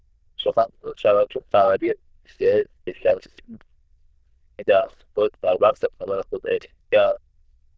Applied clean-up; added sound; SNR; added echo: neural diffusion model UNIVERSE++.